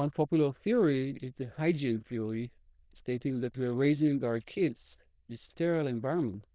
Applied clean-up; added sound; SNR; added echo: neural diffusion model UNIVERSE++.